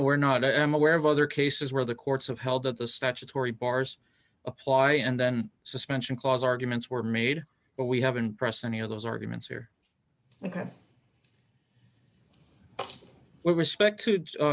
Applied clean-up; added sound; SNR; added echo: none; none; none; none.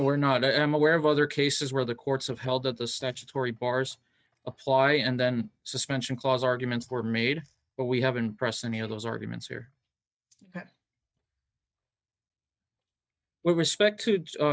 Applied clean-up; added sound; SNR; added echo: neural mask model DeepFilterNet 3.